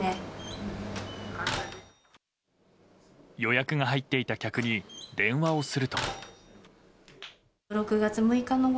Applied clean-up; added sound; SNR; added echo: none; Slam; 10 dB; none.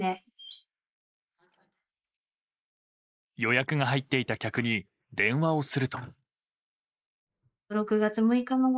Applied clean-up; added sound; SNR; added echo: neural mask model Resemble Enhance denoiser.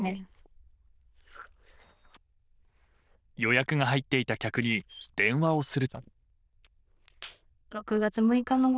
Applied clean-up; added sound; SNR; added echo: neural diffusion model UNIVERSE++.